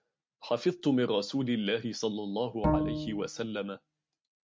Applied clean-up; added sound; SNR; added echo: neural mask model RNNoise.